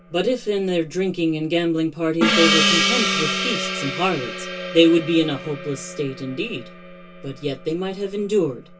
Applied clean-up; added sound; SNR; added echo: none; Gong; 3 dB; reverberation time 0.1 s.